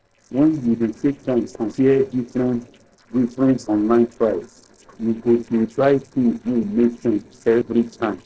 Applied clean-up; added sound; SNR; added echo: neural separator model SepFormer DNS4.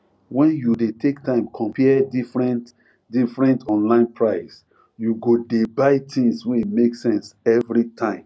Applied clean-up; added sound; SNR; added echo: none; none; none; none.